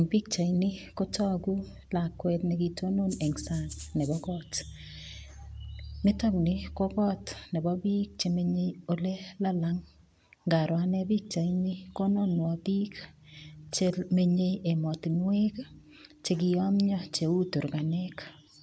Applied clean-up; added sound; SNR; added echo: none; Rattle (instrument); 19 dB; none.